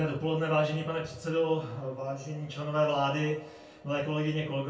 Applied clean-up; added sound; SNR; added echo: none; none; none; reverberation time 0.3 s.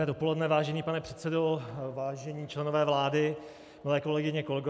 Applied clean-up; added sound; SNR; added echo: none; none; none; none.